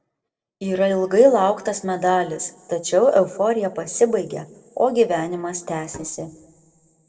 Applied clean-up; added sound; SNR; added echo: neural separator model SepFormer DNS4.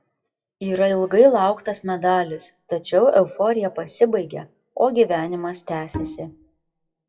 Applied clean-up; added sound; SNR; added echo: classical method WPE with log-MMSE.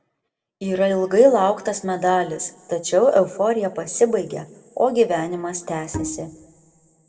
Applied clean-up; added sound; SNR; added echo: none; Bowed string instrument; 12 dB; reverberation time 1.5 s.